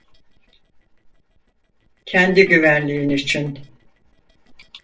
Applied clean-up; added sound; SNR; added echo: neural separator model SepFormer DNS4.